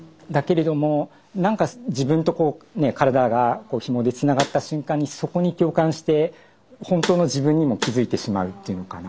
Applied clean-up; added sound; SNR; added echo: none; Snare drum; 10 dB; none.